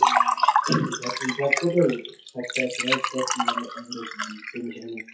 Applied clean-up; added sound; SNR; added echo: classical method WPE with log-MMSE.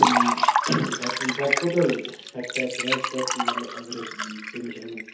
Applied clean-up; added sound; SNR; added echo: none; Liquid; -2 dB; reverberation time 0.5 s.